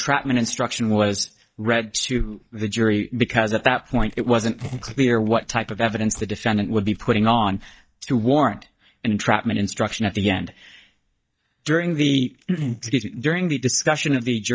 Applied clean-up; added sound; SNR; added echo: neural mask model DeepFilterNet 3.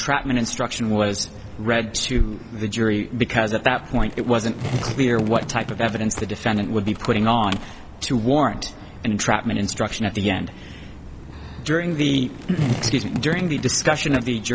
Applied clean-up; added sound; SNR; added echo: none; Skateboard; 11 dB; none.